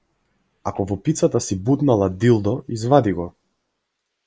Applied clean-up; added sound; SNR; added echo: neural mask model Resemble Enhance denoiser.